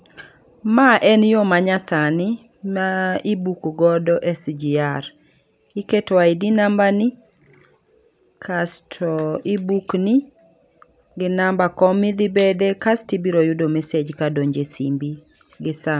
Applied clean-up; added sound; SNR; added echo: none; none; none; none.